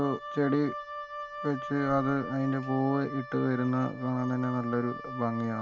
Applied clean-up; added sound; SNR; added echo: none; Wind instrument, woodwind instrument; 11 dB; none.